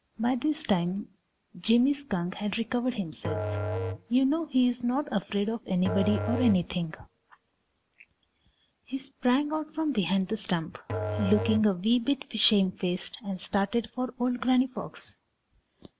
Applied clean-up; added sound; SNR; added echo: none; Musical instrument; 7 dB; none.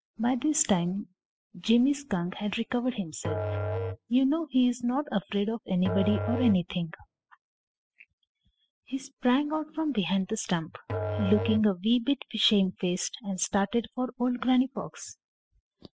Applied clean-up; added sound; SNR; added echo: classical method spectral subtraction.